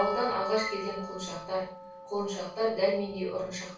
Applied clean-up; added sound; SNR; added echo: none; Percussion; 10 dB; reverberation time 0.3 s.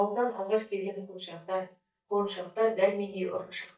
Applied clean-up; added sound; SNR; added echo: neural mask model DeepFilterNet 3.